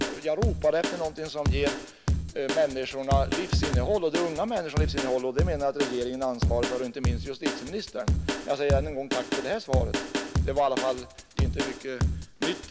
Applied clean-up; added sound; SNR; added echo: none; Drum kit; 0 dB; none.